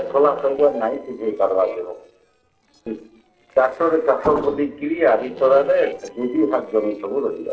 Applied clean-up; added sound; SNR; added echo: neural separator model SepFormer DNS4.